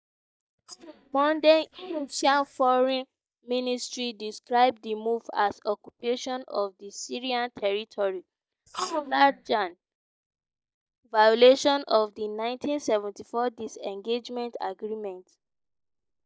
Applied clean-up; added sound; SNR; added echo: neural mask model DeepFilterNet 3.